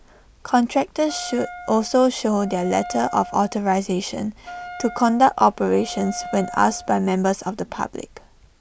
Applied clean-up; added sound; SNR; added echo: none; Wind instrument, woodwind instrument; 15 dB; none.